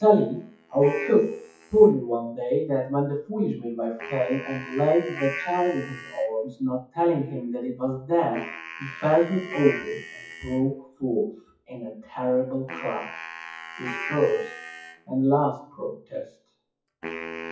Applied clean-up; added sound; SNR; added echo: classical method WPE with log-MMSE.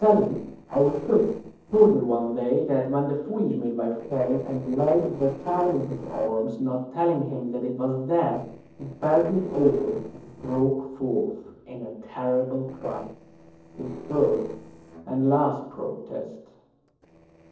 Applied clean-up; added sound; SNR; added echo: neural separator model SepFormer DNS4.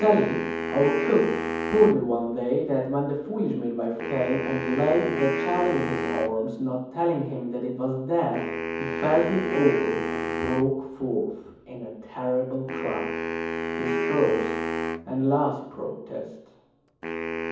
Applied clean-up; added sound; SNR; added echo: none; Wind instrument, woodwind instrument; 5 dB; reverberation time 1.2 s.